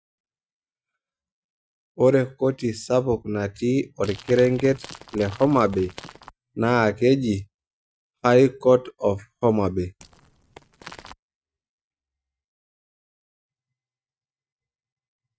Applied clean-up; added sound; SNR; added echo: neural mask model RNNoise.